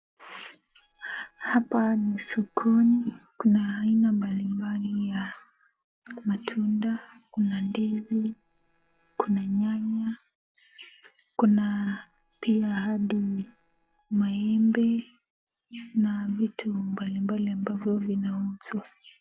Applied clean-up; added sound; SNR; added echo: neural separator model SepFormer DNS4.